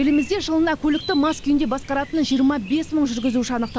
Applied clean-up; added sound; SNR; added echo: none; Chirp, tweet; 15 dB; none.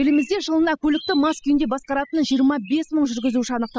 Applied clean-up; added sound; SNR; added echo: classical method spectral subtraction.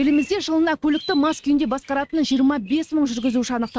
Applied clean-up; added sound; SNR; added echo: neural mask model RNNoise.